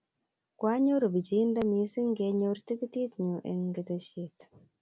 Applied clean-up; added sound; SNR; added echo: none; none; none; none.